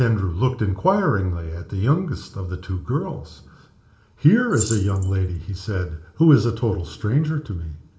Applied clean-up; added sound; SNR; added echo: none; Rattle / Keys jangling; 15 dB; reverberation time 1.2 s.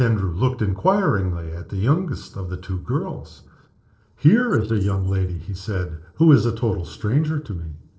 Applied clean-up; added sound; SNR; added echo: neural separator model SepFormer DNS4.